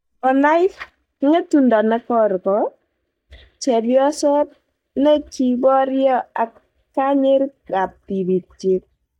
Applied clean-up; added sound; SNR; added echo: neural mask model DeepFilterNet 3.